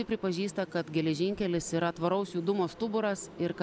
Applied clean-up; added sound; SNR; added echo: none; none; none; none.